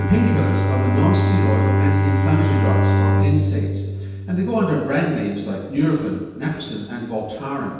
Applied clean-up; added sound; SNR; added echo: none; Bowed string instrument; -2 dB; reverberation time 1.2 s.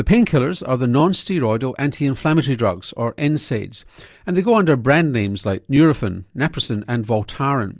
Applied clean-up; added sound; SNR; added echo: none; none; none; none.